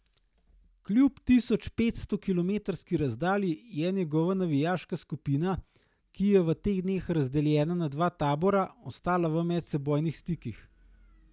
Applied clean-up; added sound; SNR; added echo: none; none; none; none.